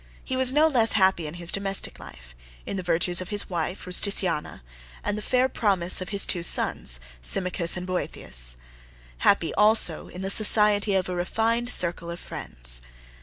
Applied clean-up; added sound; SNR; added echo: none; none; none; none.